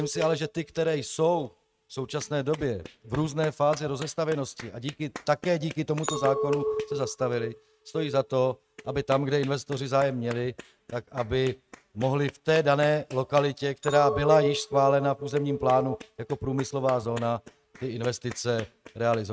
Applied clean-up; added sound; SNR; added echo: neural mask model RNNoise.